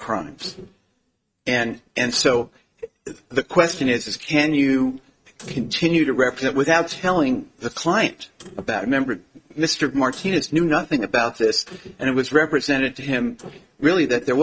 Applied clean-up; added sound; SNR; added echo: neural mask model RNNoise.